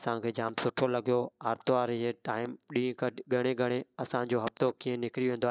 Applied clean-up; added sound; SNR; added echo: none; none; none; none.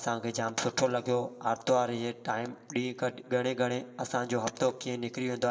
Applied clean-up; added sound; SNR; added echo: none; none; none; reverberation time 1.5 s.